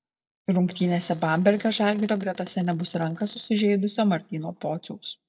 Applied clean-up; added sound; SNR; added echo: neural mask model DeepFilterNet 3.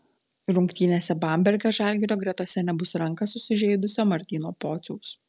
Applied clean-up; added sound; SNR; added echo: none; none; none; none.